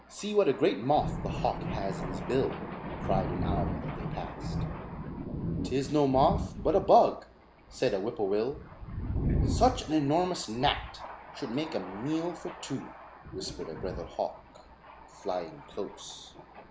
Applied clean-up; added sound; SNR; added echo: none; Thunder; 5 dB; none.